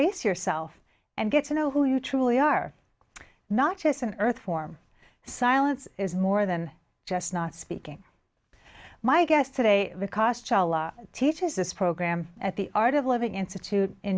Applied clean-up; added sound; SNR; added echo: none; none; none; none.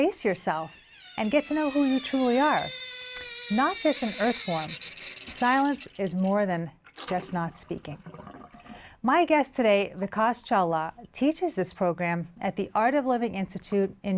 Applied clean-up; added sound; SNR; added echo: none; Drip / Sink (filling or washing); 14 dB; none.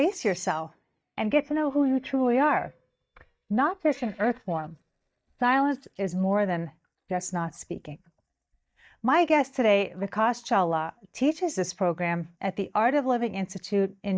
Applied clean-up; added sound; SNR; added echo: neural mask model DeepFilterNet 3.